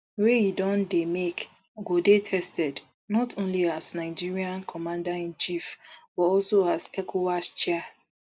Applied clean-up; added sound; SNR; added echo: none; none; none; none.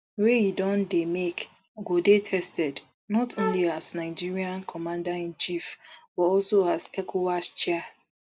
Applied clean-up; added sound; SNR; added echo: none; Wind instrument, woodwind instrument; 7 dB; none.